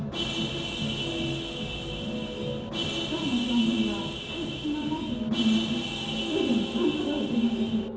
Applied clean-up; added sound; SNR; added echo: none; Vehicle horn, car horn, honking; 5 dB; reverberation time 0.6 s.